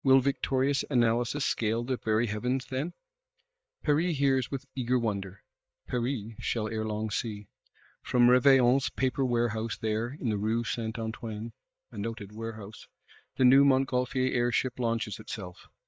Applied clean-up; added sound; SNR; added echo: neural mask model DeepFilterNet 3.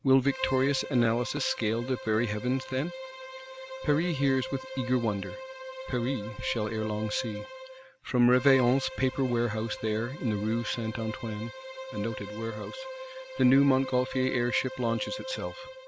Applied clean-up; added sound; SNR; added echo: none; Bowed string instrument; 11 dB; none.